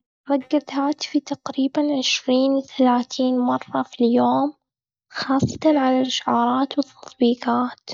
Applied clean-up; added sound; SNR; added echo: neural mask model DeepFilterNet 3.